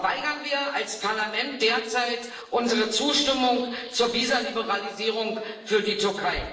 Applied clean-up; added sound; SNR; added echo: neural separator model SepFormer DNS4.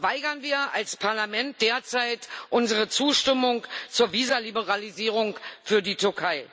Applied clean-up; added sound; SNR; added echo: none; none; none; none.